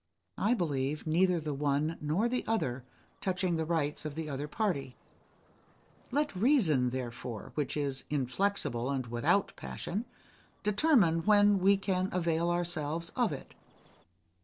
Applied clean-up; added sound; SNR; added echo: neural separator model SepFormer DNS4.